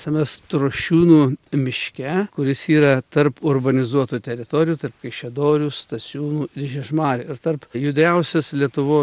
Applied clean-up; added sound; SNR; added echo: none; none; none; none.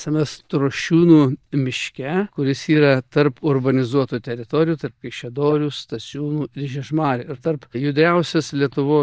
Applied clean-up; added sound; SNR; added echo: neural mask model DeepFilterNet 3.